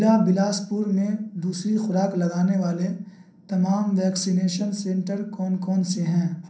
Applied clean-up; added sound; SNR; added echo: none; none; none; reverberation time 0.6 s.